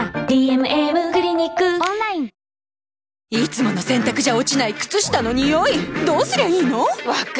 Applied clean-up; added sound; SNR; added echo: none; none; none; none.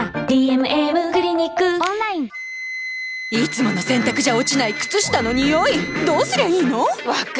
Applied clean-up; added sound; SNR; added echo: none; Wind instrument, woodwind instrument; 13 dB; none.